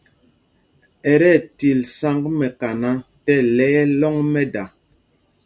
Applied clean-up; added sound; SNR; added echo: none; none; none; none.